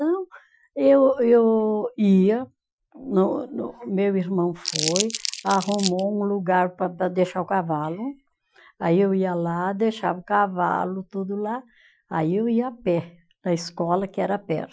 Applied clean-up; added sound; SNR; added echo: classical method Wiener filter.